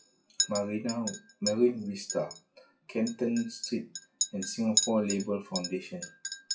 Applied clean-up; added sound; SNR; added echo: classical method WPE with log-MMSE.